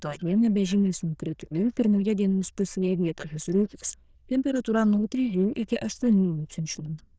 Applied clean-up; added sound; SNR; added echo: neural diffusion model UNIVERSE++.